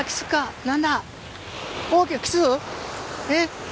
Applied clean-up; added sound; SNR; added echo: none; none; none; none.